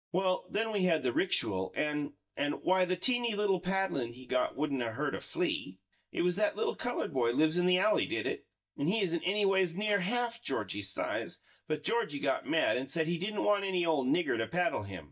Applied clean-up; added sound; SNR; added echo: neural mask model DeepFilterNet 3.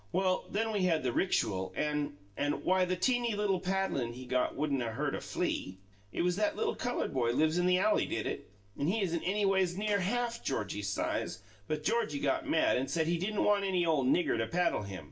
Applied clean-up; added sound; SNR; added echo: none; Fart; 20 dB; reverberation time 0.2 s.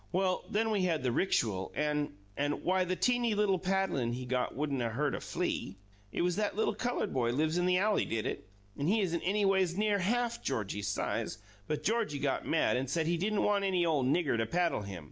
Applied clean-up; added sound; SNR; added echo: none; none; none; none.